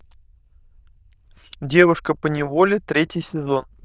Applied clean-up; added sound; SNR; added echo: neural diffusion model UNIVERSE++.